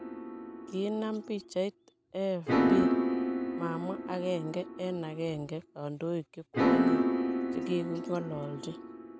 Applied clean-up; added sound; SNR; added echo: none; Piano; -4 dB; none.